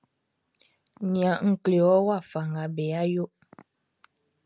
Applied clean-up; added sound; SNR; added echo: none; none; none; none.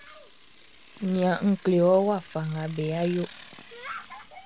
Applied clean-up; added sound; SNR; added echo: none; Bicycle; 16 dB; none.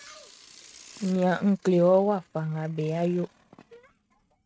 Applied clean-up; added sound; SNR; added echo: neural mask model RNNoise.